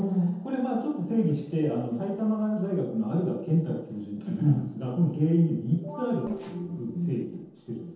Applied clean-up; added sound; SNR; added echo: neural separator model SepFormer DNS4.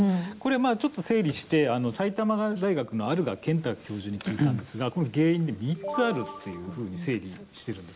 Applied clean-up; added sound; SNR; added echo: none; none; none; none.